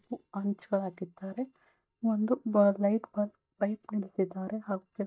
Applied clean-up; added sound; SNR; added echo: neural mask model DeepFilterNet 3.